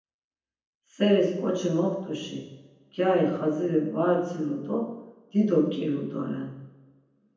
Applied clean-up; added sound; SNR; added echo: none; none; none; reverberation time 0.9 s.